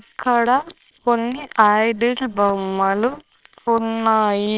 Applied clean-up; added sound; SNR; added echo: neural separator model SepFormer WHAMR!.